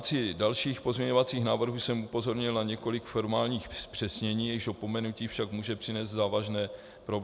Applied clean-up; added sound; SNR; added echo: none; none; none; none.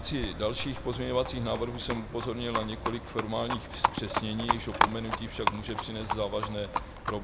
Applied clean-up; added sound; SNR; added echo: none; Livestock, farm animals, working animals; 0 dB; none.